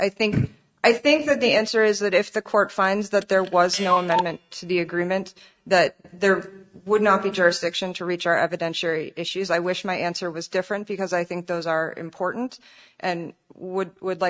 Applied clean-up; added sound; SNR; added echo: neural mask model RNNoise.